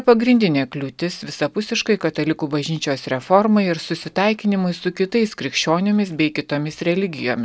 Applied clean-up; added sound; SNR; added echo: none; none; none; none.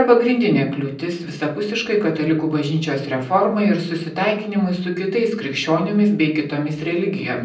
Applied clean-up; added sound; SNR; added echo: none; none; none; reverberation time 0.6 s.